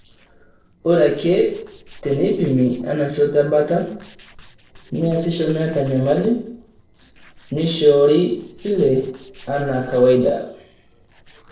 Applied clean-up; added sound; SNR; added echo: neural separator model SepFormer DNS4.